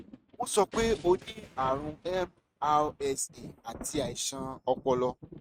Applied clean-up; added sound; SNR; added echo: neural mask model RNNoise.